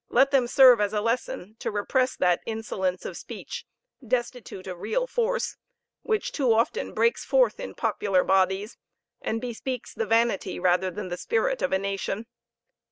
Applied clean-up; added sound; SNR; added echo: none; none; none; none.